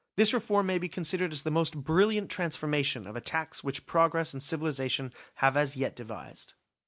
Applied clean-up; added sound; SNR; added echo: none; none; none; none.